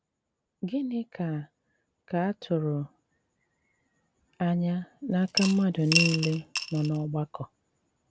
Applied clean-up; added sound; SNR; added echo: none; Coin (dropping) / Glass; 2 dB; none.